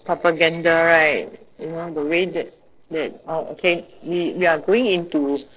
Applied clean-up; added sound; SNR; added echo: neural separator model SepFormer DNS4.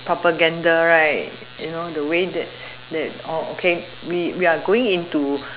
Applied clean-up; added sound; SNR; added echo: none; none; none; none.